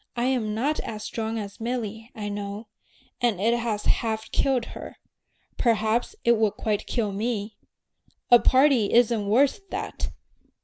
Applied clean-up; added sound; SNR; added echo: none; none; none; none.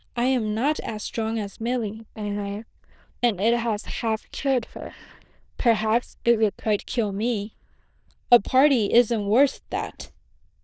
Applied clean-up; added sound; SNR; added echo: neural diffusion model UNIVERSE++.